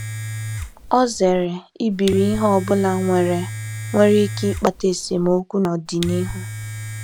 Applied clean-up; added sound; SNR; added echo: none; Domestic sounds, home sounds; 10 dB; none.